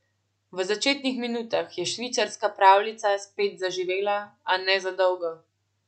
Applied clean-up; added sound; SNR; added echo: none; none; none; none.